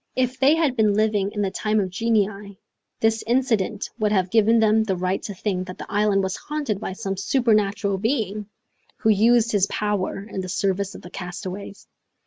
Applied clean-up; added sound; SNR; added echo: none; none; none; none.